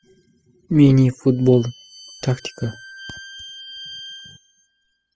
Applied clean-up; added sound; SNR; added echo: classical method spectral subtraction.